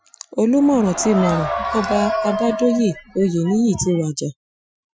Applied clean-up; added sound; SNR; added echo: classical method Wiener filter.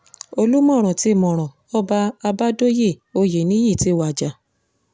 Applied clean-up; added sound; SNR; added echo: none; none; none; none.